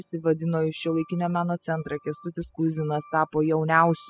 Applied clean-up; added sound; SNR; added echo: classical method spectral subtraction.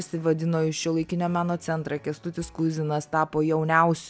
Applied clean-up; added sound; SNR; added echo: none; none; none; none.